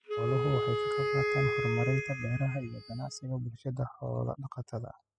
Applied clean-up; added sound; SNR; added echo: classical method spectral subtraction.